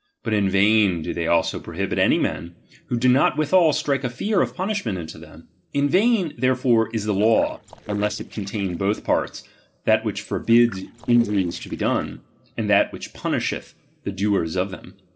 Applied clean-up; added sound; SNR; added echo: neural separator model SepFormer DNS4.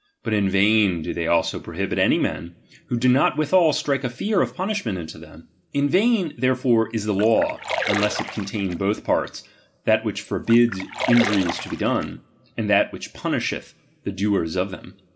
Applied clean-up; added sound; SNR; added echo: none; Splash, splatter; 7 dB; reverberation time 0.4 s.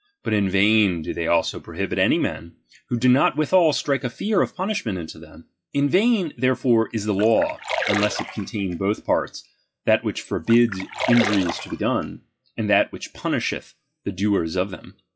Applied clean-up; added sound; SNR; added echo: classical method WPE with log-MMSE.